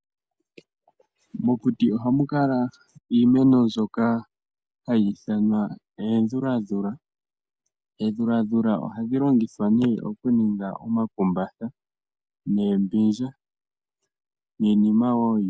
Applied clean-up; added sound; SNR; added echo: none; none; none; none.